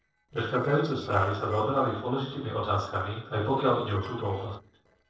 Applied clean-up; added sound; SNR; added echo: neural separator model SepFormer DNS4.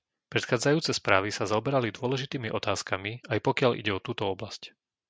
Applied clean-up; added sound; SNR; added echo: none; none; none; none.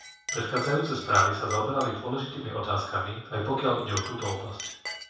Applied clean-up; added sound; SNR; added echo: none; Chink, clink; 13 dB; reverberation time 0.7 s.